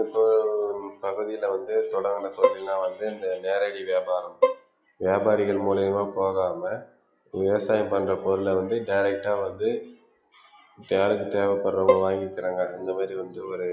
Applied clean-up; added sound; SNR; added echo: classical method log-MMSE.